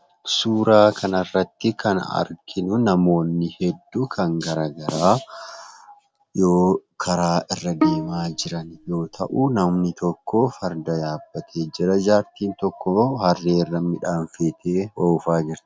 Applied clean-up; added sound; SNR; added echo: none; Bowed string instrument; 5 dB; none.